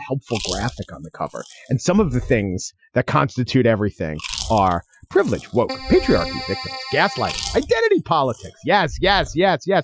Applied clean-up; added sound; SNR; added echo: classical method Wiener filter.